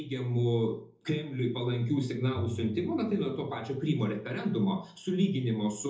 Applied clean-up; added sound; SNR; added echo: neural separator model SepFormer DNS4.